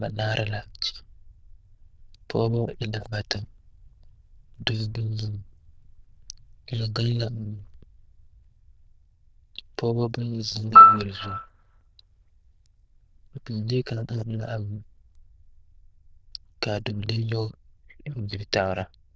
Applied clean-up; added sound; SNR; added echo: neural diffusion model UNIVERSE++.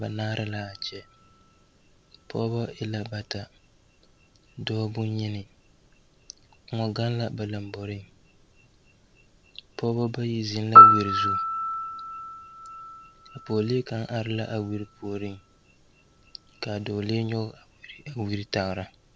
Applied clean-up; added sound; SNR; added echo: none; Piano; -4 dB; none.